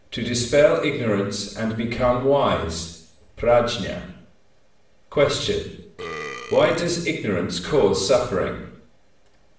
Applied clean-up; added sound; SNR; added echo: none; Burping, eructation; 14 dB; reverberation time 0.7 s.